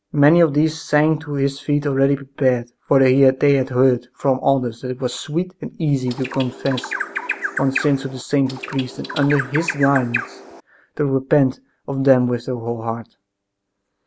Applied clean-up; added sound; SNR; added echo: none; Bird; 8 dB; none.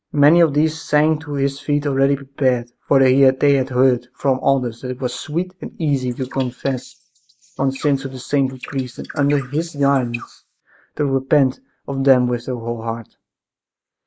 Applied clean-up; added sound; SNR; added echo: neural mask model Resemble Enhance denoiser.